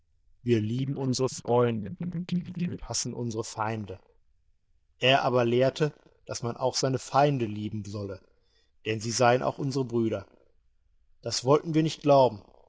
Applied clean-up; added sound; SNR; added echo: neural diffusion model UNIVERSE++.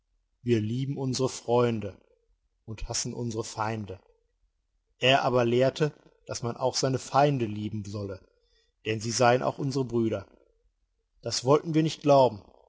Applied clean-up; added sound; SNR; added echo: none; none; none; none.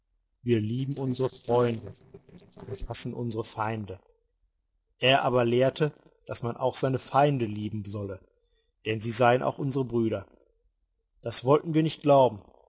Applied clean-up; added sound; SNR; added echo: neural separator model SepFormer DNS4.